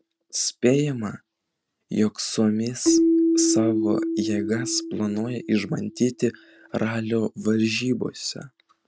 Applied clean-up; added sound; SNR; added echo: neural mask model RNNoise.